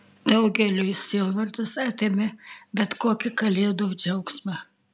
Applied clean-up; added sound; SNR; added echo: none; none; none; none.